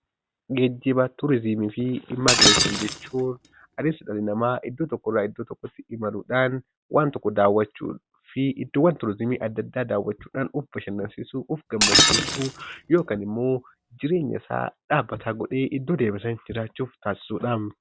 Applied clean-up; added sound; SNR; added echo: none; Shatter; -2 dB; none.